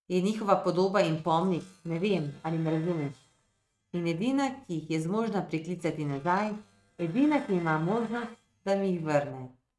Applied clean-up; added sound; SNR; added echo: neural mask model RNNoise.